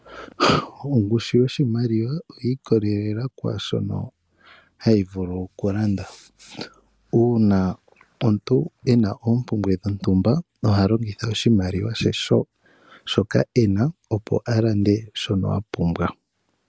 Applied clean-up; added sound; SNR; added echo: none; none; none; none.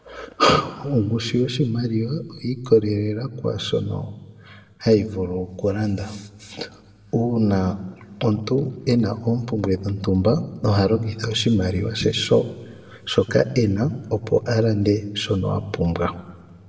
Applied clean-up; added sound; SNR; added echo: none; none; none; reverberation time 1.1 s.